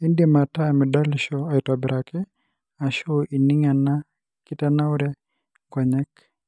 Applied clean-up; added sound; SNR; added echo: none; none; none; none.